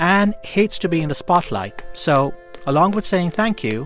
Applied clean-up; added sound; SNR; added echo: none; Walk, footsteps; 14 dB; none.